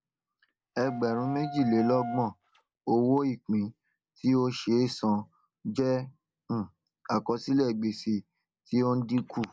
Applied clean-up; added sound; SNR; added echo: none; Wind instrument, woodwind instrument; 10 dB; none.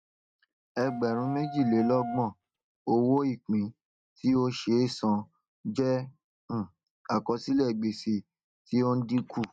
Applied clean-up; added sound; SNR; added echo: neural mask model RNNoise.